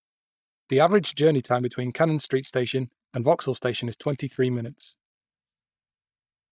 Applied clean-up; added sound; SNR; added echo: neural mask model DeepFilterNet 3.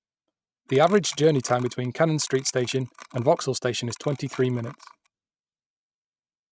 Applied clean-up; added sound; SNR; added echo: neural mask model RNNoise.